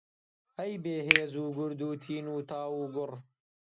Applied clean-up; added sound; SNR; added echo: none; Finger snapping; -1 dB; none.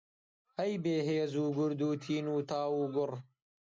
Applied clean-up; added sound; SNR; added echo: none; none; none; none.